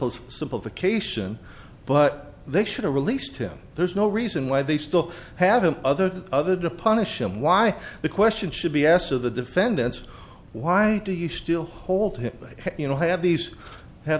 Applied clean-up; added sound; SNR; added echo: none; none; none; none.